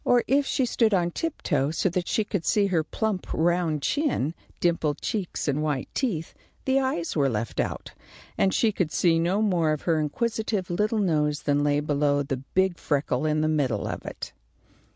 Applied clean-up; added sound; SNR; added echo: none; none; none; none.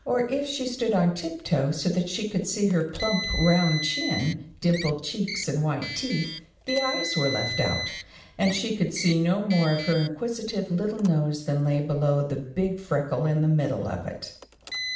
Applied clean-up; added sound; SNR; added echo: none; Car; 11 dB; reverberation time 0.6 s.